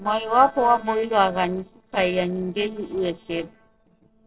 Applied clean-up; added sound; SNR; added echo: neural separator model SepFormer DNS4.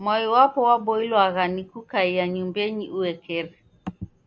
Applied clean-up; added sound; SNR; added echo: none; none; none; none.